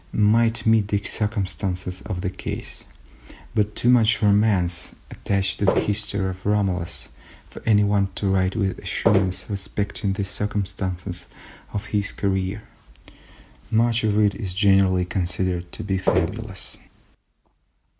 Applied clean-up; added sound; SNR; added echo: none; Walk, footsteps; -2 dB; none.